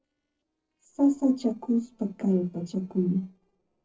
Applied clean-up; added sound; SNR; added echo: neural separator model SepFormer DNS4.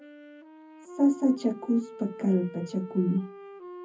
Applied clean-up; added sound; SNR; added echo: none; Wind instrument, woodwind instrument; 16 dB; reverberation time 0.3 s.